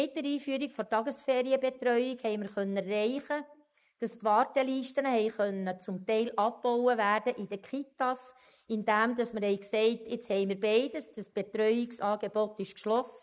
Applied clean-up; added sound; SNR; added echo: neural mask model Resemble Enhance denoiser.